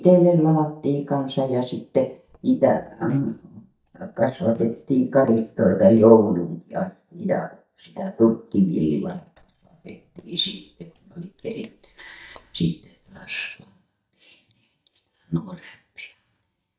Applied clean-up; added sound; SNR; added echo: neural mask model DeepFilterNet 3.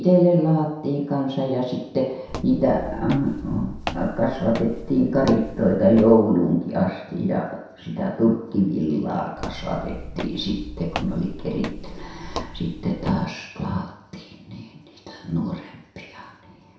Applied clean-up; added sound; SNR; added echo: none; Walk, footsteps; 11 dB; reverberation time 0.7 s.